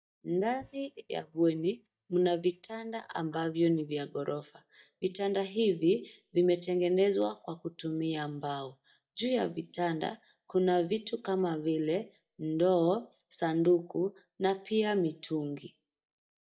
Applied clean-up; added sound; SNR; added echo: neural mask model DeepFilterNet 3.